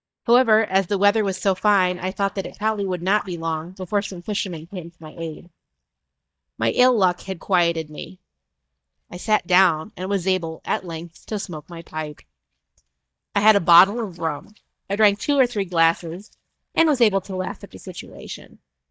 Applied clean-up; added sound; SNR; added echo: neural mask model DeepFilterNet 3.